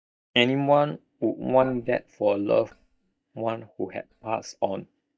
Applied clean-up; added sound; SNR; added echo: neural mask model DeepFilterNet 3.